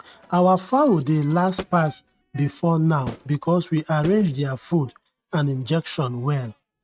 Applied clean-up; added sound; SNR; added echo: neural mask model RNNoise.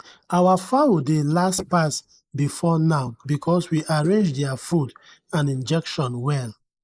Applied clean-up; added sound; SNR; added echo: neural mask model Resemble Enhance denoiser.